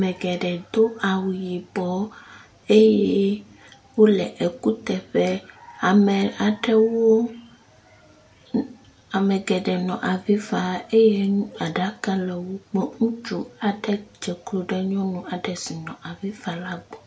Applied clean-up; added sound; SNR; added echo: none; none; none; none.